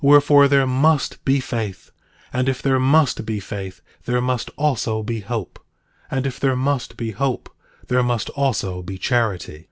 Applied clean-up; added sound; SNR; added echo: none; none; none; none.